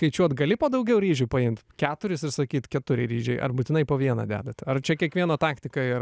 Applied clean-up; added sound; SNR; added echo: none; none; none; none.